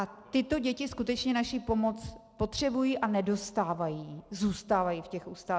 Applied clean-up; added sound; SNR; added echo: none; none; none; none.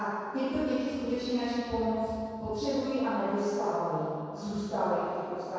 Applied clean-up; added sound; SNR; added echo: none; none; none; reverberation time 2.2 s.